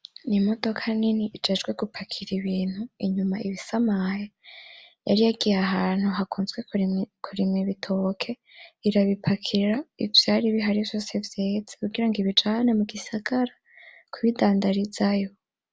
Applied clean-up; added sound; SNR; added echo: none; none; none; none.